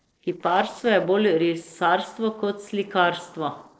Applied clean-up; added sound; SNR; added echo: neural separator model SepFormer DNS4.